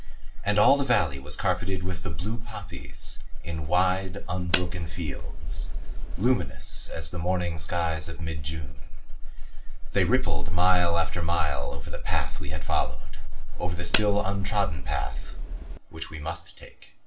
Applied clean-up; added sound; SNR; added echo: none; Cutlery, silverware; 7 dB; reverberation time 0.3 s.